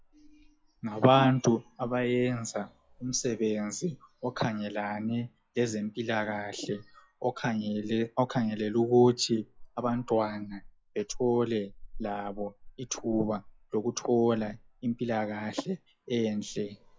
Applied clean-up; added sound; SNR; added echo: classical method log-MMSE.